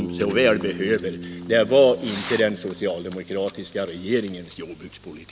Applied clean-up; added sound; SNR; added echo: none; Fireworks + Bass guitar; 13 dB; none.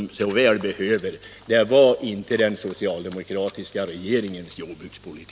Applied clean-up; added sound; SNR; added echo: none; none; none; none.